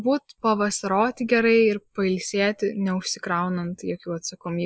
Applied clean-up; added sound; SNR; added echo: none; none; none; none.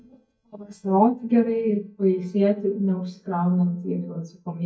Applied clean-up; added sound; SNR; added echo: neural mask model DeepFilterNet 3.